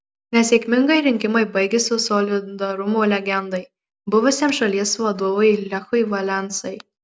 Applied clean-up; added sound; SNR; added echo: none; none; none; none.